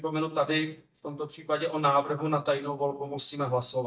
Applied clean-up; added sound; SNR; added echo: neural mask model DeepFilterNet 3.